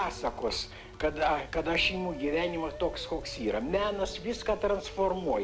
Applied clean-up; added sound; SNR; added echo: none; none; none; none.